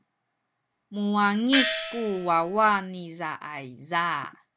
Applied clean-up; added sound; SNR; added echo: none; Gong; 2 dB; none.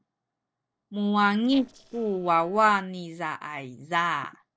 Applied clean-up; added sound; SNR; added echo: neural separator model SepFormer DNS4.